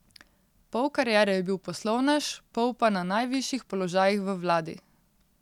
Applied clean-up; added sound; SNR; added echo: none; none; none; none.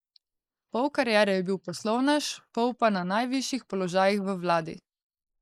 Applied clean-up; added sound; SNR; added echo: neural mask model Resemble Enhance denoiser.